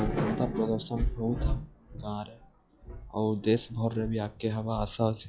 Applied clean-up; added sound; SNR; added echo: classical method log-MMSE.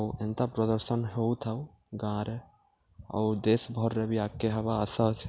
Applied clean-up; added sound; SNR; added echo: none; none; none; none.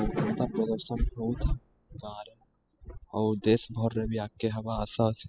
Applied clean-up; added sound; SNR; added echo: classical method spectral subtraction.